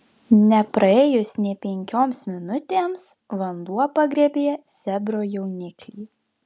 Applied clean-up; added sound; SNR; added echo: none; none; none; none.